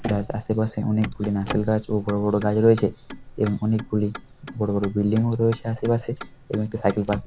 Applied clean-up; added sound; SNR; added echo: none; Motor vehicle (road); 14 dB; none.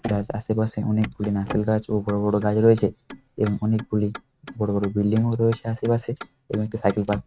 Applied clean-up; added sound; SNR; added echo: neural mask model RNNoise.